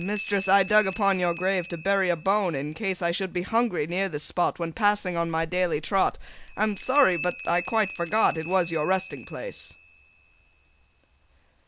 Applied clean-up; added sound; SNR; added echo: none; Bell; 14 dB; none.